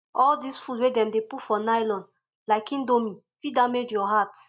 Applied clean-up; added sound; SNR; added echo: none; none; none; none.